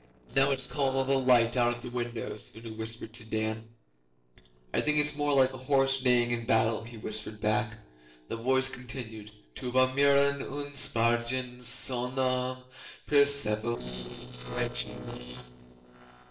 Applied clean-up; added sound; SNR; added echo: neural separator model SepFormer DNS4.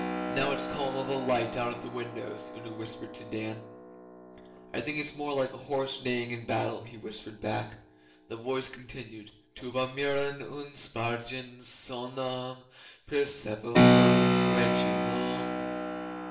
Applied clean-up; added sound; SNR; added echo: none; Keyboard (musical); -2 dB; reverberation time 0.5 s.